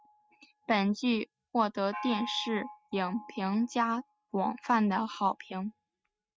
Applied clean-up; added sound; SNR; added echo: neural mask model RNNoise.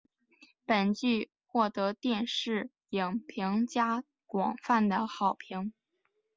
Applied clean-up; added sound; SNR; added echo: none; none; none; none.